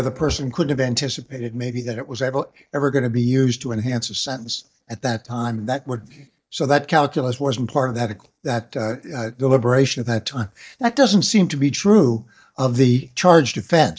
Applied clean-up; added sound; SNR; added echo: neural mask model DeepFilterNet 3.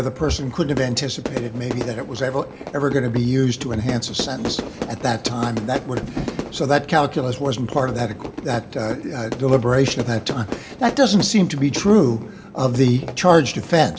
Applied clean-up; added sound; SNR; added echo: none; Fire / Fireworks; 11 dB; reverberation time 0.2 s.